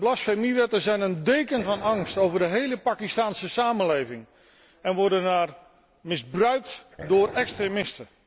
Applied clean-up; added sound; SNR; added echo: none; Dog; 15 dB; none.